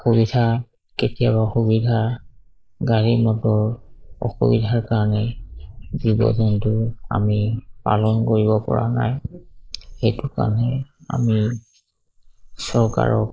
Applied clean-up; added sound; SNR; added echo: neural mask model Resemble Enhance denoiser.